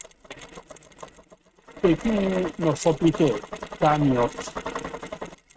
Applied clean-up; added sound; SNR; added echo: neural mask model RNNoise.